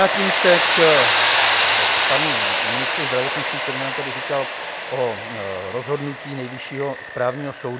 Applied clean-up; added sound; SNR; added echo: none; Tools; -4 dB; none.